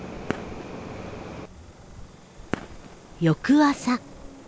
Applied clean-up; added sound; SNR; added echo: none; Fireworks; 13 dB; none.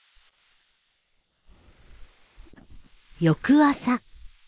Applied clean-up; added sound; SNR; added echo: neural mask model Resemble Enhance denoiser.